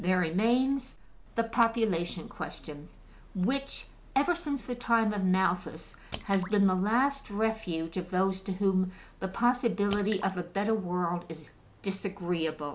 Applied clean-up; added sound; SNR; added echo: none; Drip / Splash, splatter; 17 dB; none.